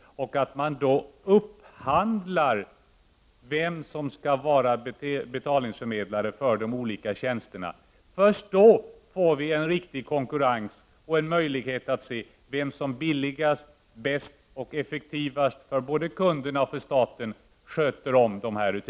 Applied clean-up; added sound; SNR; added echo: none; none; none; none.